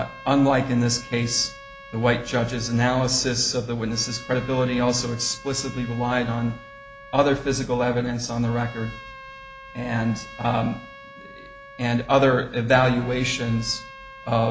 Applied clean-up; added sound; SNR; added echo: none; Trumpet; 19 dB; none.